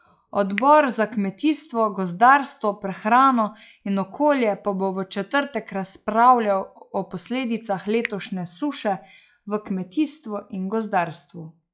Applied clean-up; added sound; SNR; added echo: classical method log-MMSE.